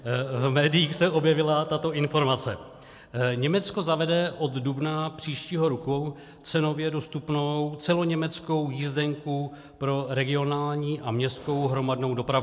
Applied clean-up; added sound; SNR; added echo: none; none; none; none.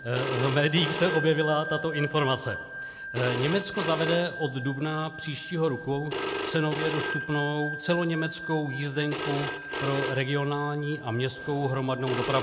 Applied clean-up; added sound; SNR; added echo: none; Telephone; 2 dB; none.